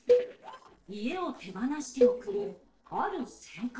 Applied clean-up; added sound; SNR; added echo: neural separator model SepFormer DNS4.